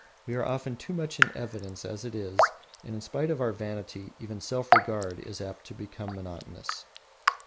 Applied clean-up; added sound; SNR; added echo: none; Raindrop / Drip; -2 dB; none.